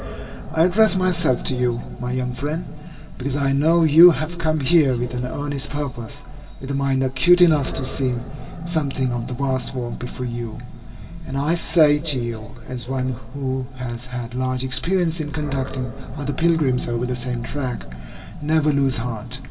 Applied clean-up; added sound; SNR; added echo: none; Animal; 14 dB; reverberation time 2.4 s.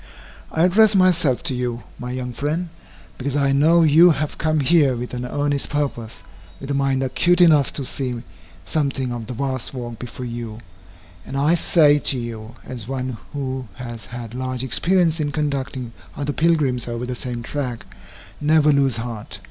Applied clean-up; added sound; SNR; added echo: none; none; none; none.